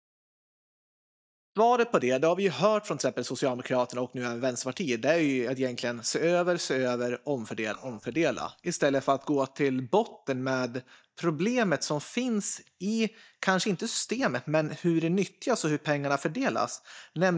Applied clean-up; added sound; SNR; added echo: neural mask model DeepFilterNet 3.